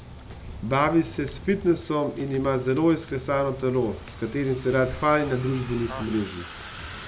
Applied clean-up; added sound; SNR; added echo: none; Bus + Walk, footsteps; 14 dB; none.